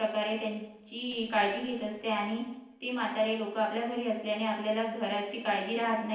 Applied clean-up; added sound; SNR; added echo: neural separator model SepFormer DNS4.